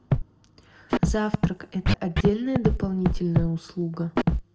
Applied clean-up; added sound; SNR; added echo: none; Scratching (performance technique); -2 dB; reverberation time 0.6 s.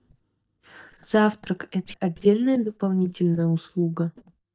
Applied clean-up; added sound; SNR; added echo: neural mask model DeepFilterNet 3.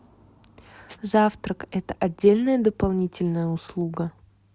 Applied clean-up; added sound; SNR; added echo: none; none; none; none.